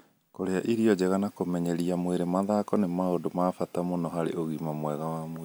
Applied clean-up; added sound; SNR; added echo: none; none; none; none.